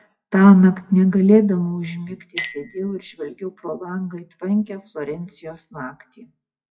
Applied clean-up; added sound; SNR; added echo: classical method WPE with log-MMSE.